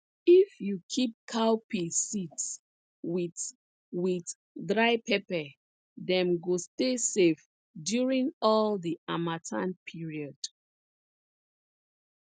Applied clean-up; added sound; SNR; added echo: none; none; none; none.